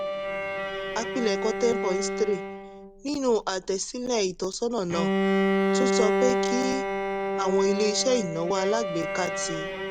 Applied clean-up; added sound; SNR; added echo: none; Bowed string instrument; 0 dB; none.